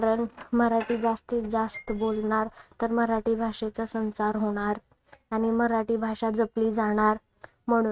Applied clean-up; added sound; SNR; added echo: neural mask model RNNoise.